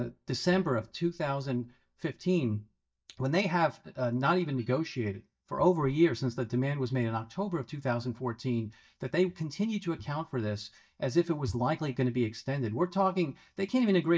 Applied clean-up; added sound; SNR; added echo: neural mask model DeepFilterNet 3.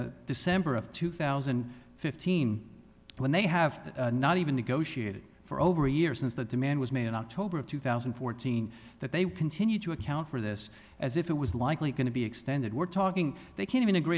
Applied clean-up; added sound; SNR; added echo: none; none; none; none.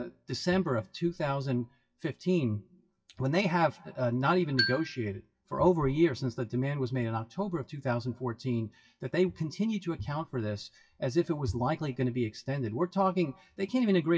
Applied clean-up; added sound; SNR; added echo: classical method WPE with log-MMSE.